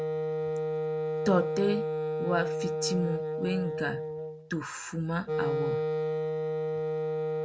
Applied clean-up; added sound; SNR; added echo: none; Wind instrument, woodwind instrument; -2 dB; none.